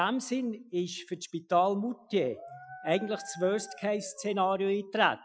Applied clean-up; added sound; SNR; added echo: classical method Wiener filter.